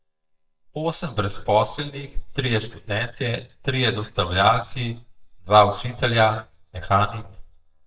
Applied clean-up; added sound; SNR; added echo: neural mask model DeepFilterNet 3.